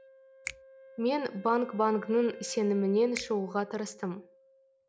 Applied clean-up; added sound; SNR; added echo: none; Wind instrument, woodwind instrument + Finger snapping; 17 dB; none.